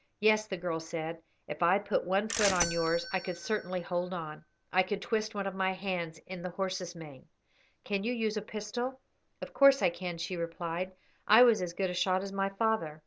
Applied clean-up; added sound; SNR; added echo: none; Bell / Mechanisms; 7 dB; none.